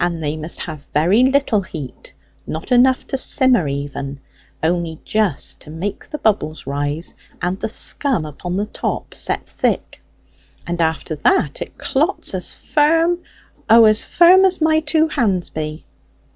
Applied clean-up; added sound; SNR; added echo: none; none; none; none.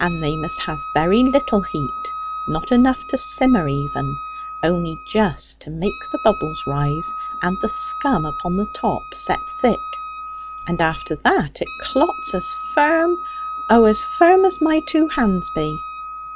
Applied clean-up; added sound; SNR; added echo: none; Wind instrument, woodwind instrument; 10 dB; none.